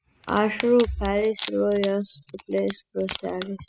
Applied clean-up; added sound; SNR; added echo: classical method spectral subtraction.